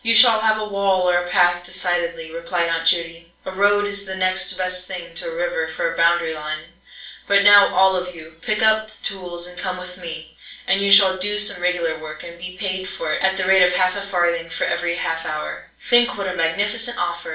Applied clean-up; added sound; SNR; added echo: none; none; none; reverberation time 0.4 s.